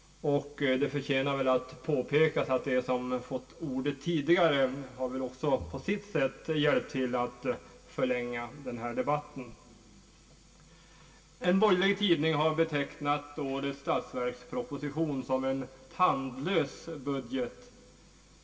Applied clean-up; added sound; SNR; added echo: none; none; none; reverberation time 0.2 s.